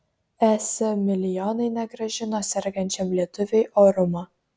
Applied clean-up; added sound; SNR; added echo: none; none; none; none.